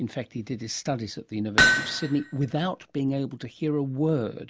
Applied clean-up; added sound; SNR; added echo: none; Hammer; -4 dB; none.